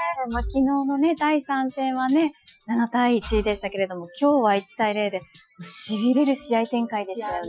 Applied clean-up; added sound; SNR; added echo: classical method Wiener filter.